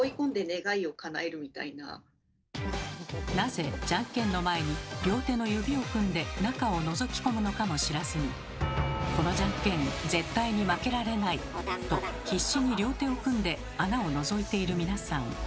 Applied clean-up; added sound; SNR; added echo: none; Dishes, pots, and pans + Drum; 18 dB; none.